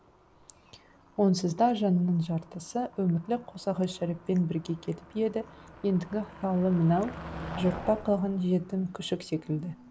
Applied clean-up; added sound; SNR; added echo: none; Motor vehicle (road); 17 dB; none.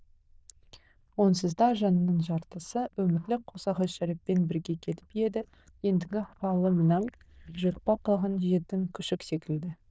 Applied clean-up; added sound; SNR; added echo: neural diffusion model UNIVERSE++.